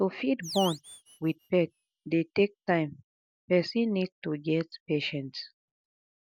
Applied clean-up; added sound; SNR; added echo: none; Animal; 15 dB; none.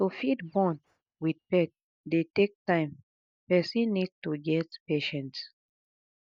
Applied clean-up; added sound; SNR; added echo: neural mask model DeepFilterNet 3.